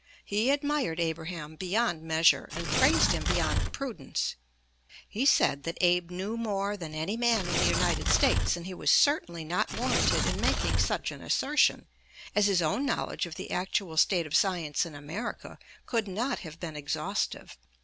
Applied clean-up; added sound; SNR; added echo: none; Tearing; -1 dB; none.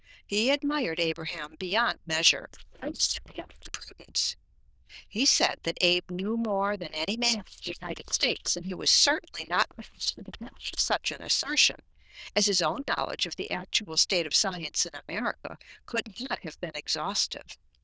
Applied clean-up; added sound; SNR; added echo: neural diffusion model UNIVERSE++.